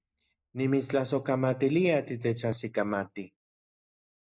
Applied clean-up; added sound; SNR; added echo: neural mask model Resemble Enhance denoiser.